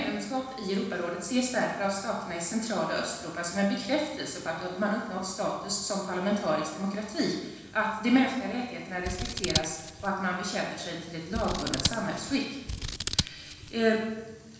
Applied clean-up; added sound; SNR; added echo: none; Scissors; 4 dB; reverberation time 1.1 s.